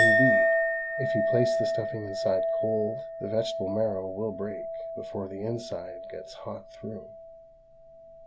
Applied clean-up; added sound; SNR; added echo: none; Chink, clink; -4 dB; none.